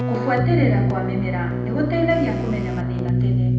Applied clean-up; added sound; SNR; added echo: none; Keyboard (musical); -3 dB; reverberation time 0.8 s.